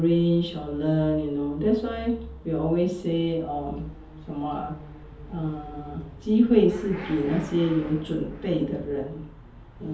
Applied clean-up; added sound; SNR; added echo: none; Motorcycle / Accelerating, revving, vroom; 16 dB; reverberation time 0.5 s.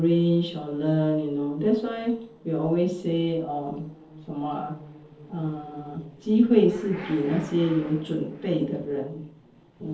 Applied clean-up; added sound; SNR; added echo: neural separator model SepFormer DNS4.